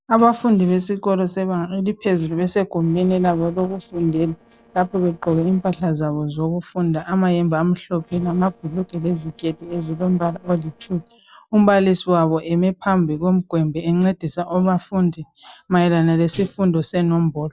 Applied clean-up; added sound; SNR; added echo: neural separator model SepFormer DNS4.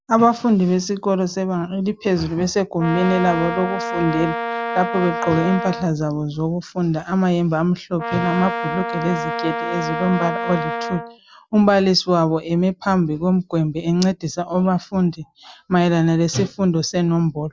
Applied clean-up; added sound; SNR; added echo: none; Brass instrument; 5 dB; none.